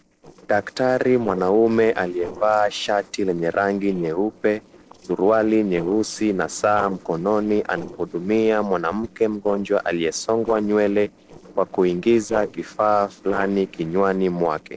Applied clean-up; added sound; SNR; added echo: neural separator model SepFormer DNS4.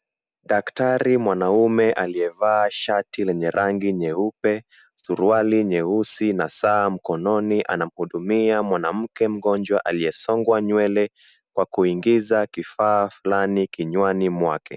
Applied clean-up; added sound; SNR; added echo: none; none; none; none.